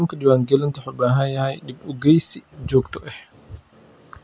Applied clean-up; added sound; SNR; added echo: none; none; none; none.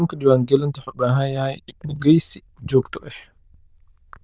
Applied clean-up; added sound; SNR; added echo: neural diffusion model UNIVERSE++.